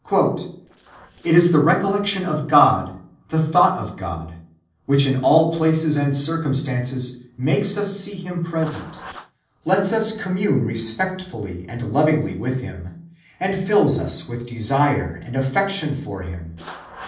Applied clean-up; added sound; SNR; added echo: neural separator model SepFormer DNS4.